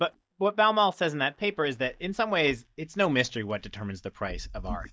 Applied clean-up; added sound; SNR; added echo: neural mask model DeepFilterNet 3.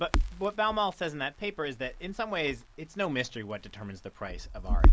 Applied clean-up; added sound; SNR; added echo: none; Crackle; -4 dB; none.